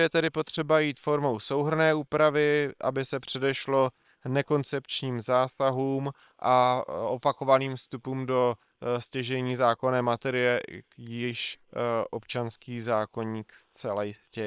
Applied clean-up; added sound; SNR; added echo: neural separator model SepFormer WHAM!.